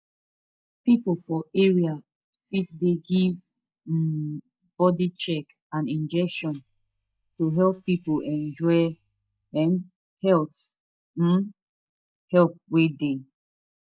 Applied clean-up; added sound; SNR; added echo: neural mask model DeepFilterNet 3.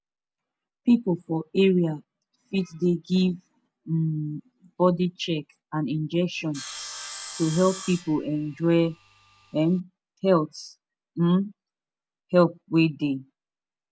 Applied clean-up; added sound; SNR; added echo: none; Sawing; 14 dB; none.